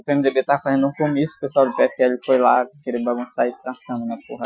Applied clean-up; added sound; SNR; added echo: classical method Wiener filter.